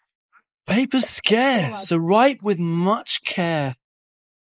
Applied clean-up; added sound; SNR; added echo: neural mask model Resemble Enhance denoiser.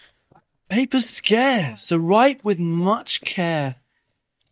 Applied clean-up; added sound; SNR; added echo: neural mask model DeepFilterNet 3.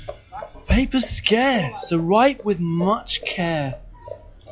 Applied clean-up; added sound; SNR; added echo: classical method log-MMSE.